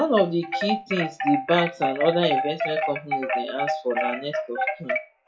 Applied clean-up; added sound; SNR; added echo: classical method log-MMSE.